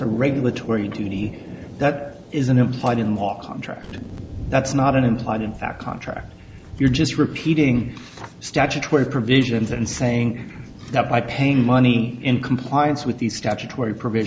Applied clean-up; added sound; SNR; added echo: none; Thunder; 15 dB; none.